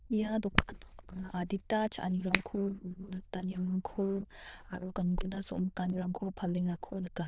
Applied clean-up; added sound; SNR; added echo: neural diffusion model UNIVERSE++.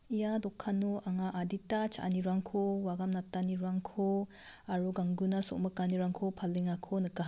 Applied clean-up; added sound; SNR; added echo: none; none; none; none.